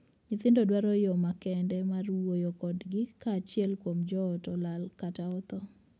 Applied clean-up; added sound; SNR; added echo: none; none; none; none.